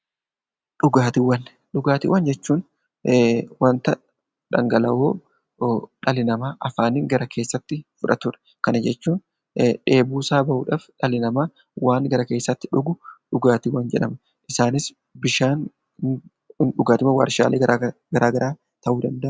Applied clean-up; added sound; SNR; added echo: none; none; none; none.